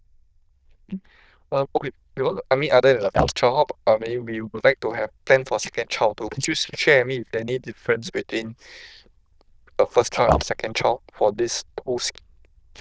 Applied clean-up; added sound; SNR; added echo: neural diffusion model UNIVERSE++.